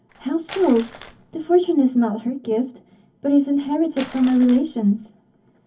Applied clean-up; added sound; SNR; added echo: none; Crumpling, crinkling; 18 dB; reverberation time 0.3 s.